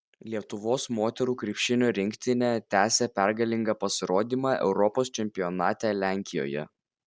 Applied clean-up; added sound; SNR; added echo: none; none; none; none.